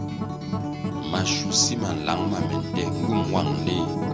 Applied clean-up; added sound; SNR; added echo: none; Acoustic guitar; -1 dB; none.